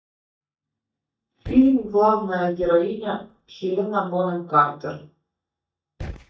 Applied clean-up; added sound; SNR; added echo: neural mask model DeepFilterNet 3.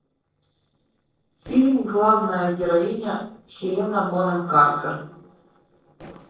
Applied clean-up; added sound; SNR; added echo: neural separator model SepFormer DNS4.